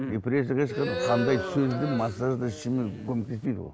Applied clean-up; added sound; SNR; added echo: none; Crowd; 7 dB; none.